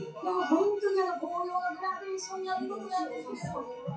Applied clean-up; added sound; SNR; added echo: classical method WPE with log-MMSE.